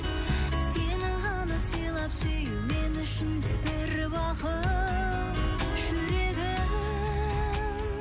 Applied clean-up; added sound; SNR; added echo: none; none; none; none.